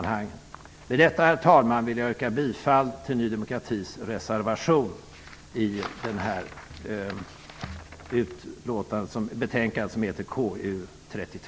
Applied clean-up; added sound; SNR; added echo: none; none; none; none.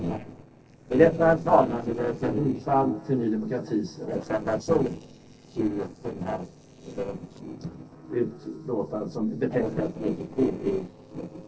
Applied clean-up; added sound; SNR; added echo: neural separator model SepFormer DNS4.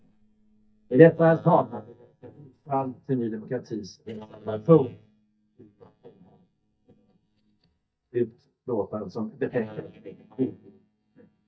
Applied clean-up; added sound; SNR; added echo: neural mask model DeepFilterNet 3.